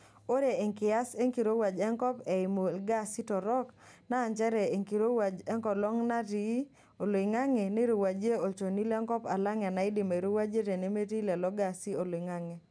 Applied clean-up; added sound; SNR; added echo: none; none; none; none.